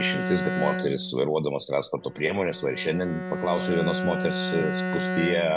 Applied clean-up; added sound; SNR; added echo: none; Bowed string instrument; 3 dB; none.